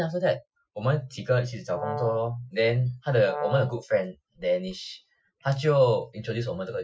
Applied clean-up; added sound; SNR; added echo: classical method Wiener filter.